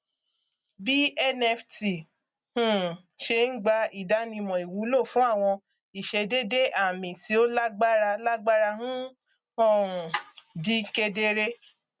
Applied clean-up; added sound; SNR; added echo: none; none; none; none.